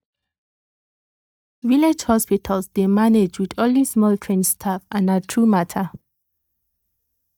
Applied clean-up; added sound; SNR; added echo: neural mask model DeepFilterNet 3.